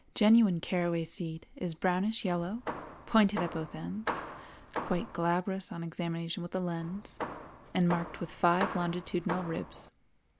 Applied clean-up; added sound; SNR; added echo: none; Hammer; 9 dB; none.